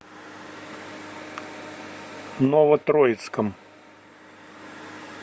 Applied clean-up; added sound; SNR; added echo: none; none; none; none.